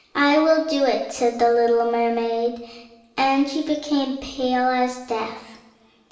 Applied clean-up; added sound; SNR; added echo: none; none; none; reverberation time 1.1 s.